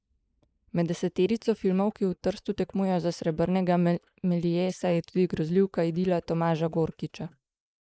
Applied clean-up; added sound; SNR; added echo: neural mask model Resemble Enhance denoiser.